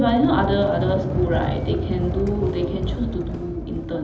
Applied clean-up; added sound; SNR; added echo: none; Sliding door; 2 dB; reverberation time 1.2 s.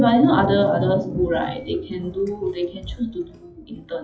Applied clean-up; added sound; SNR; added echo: classical method WPE with log-MMSE.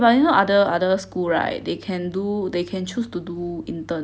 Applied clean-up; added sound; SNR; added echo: none; none; none; none.